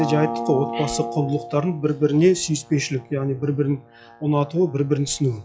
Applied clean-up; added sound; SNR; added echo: classical method log-MMSE.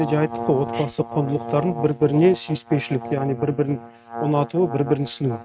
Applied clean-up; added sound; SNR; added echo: neural mask model RNNoise.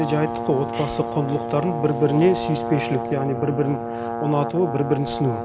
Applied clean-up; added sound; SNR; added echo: none; Brass instrument; 5 dB; none.